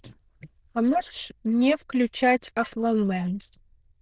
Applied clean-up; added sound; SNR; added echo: neural diffusion model UNIVERSE++.